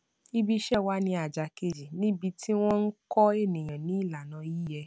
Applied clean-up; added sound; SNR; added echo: none; none; none; none.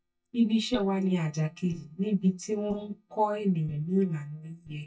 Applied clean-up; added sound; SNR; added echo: neural mask model DeepFilterNet 3.